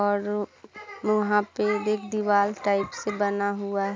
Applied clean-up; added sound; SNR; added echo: none; none; none; none.